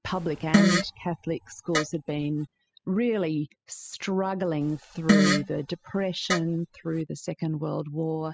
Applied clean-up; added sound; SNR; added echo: classical method spectral subtraction.